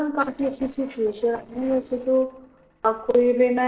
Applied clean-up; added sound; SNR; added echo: neural separator model SepFormer DNS4.